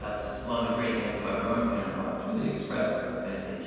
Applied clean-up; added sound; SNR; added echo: none; Brass instrument; 14 dB; reverberation time 2.1 s.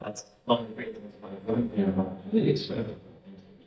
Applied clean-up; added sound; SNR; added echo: neural mask model DeepFilterNet 3.